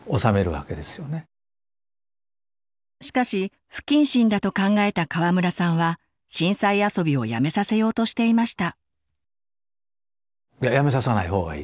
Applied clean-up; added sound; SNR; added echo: none; none; none; none.